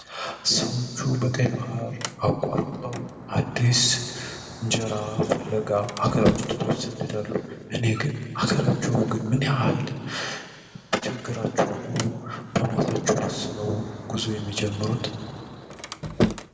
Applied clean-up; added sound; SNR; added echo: none; Sliding door; 10 dB; reverberation time 2.1 s.